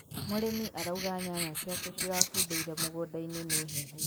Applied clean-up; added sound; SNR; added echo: neural mask model Resemble Enhance denoiser.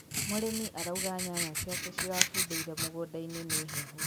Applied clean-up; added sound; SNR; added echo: none; Writing; -3 dB; none.